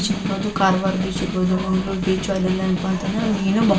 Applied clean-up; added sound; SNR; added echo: none; Snare drum; 7 dB; reverberation time 0.2 s.